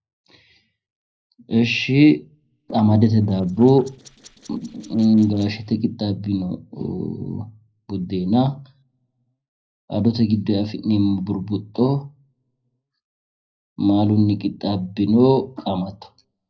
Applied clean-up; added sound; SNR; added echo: neural separator model SepFormer DNS4.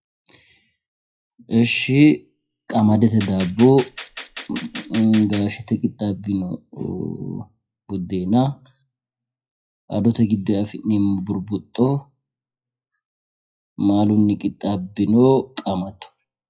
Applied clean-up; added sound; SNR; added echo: classical method WPE with log-MMSE.